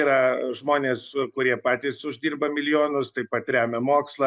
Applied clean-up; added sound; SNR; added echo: none; none; none; none.